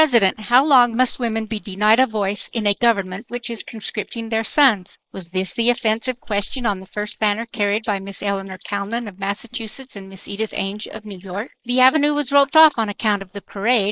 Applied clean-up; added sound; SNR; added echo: neural mask model Resemble Enhance denoiser.